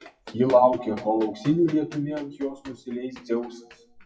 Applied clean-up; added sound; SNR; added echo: classical method WPE with log-MMSE.